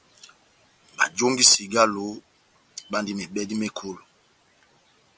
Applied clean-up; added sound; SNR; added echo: none; none; none; none.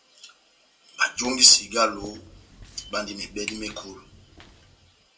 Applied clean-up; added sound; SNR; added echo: none; Walk, footsteps; 19 dB; reverberation time 0.2 s.